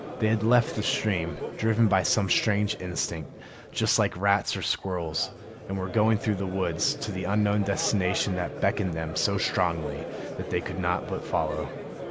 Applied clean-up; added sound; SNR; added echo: none; Crowd; 10 dB; none.